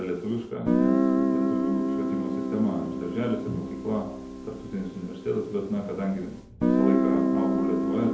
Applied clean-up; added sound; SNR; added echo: none; Guitar; -4 dB; reverberation time 2.1 s.